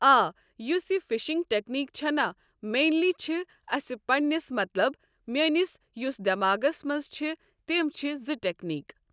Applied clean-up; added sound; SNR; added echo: none; none; none; none.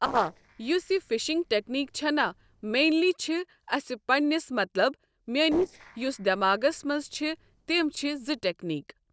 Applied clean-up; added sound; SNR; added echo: neural separator model SepFormer DNS4.